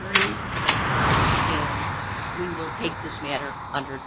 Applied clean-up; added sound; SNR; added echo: none; Car passing by; -3 dB; none.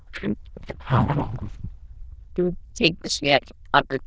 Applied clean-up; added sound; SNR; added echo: neural diffusion model UNIVERSE++.